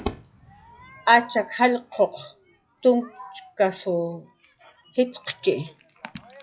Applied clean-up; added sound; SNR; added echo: classical method log-MMSE.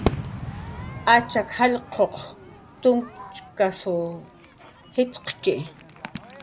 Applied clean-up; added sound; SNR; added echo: none; Crowd / Fireworks; 10 dB; none.